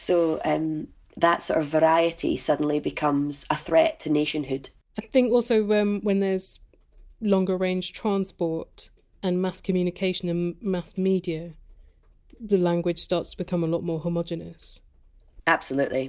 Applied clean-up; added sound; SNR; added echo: none; none; none; none.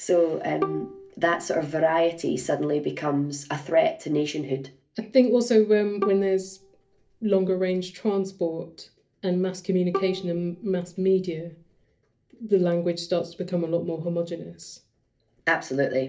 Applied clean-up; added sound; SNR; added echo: none; Bowed string instrument; 11 dB; reverberation time 0.3 s.